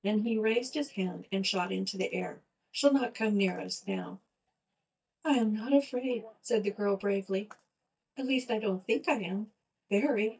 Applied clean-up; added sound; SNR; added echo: neural mask model DeepFilterNet 3.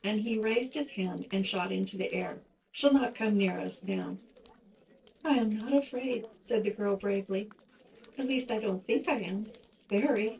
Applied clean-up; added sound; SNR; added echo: neural separator model SepFormer DNS4.